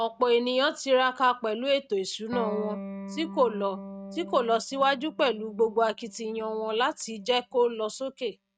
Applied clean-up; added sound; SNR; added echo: neural mask model RNNoise.